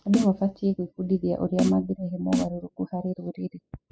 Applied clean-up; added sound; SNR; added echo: classical method spectral subtraction.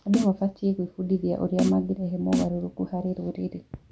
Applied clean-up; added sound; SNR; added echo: none; Snare drum; 5 dB; none.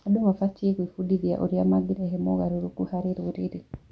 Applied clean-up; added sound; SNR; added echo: none; none; none; none.